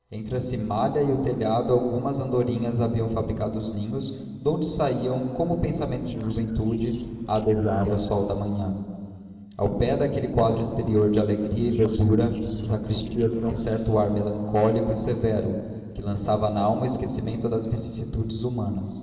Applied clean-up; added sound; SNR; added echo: neural separator model SepFormer DNS4.